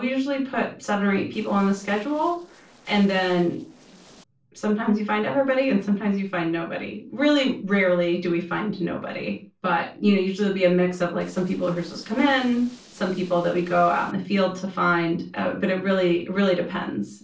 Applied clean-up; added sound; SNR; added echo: neural separator model SepFormer DNS4.